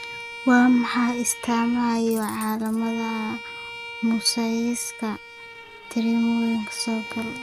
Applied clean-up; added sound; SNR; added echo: none; Bowed string instrument + Coin (dropping); 13 dB; none.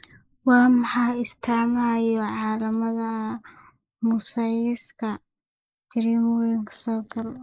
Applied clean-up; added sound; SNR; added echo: neural mask model Resemble Enhance denoiser.